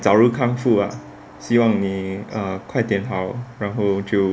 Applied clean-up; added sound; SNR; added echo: none; none; none; none.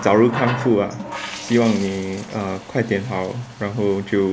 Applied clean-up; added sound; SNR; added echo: none; Water tap, faucet; 13 dB; none.